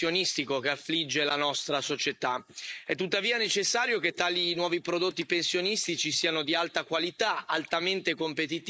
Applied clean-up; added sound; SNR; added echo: neural mask model Resemble Enhance denoiser.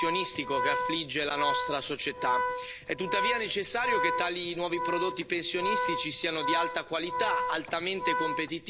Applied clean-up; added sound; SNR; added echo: none; Organ; 1 dB; none.